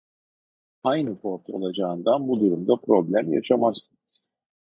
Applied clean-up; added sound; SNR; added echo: neural mask model DeepFilterNet 3.